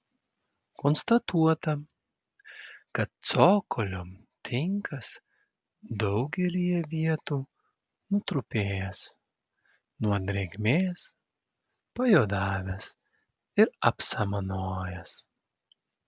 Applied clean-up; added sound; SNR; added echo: none; none; none; none.